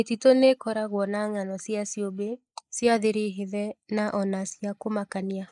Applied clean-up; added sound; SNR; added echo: neural mask model Resemble Enhance denoiser.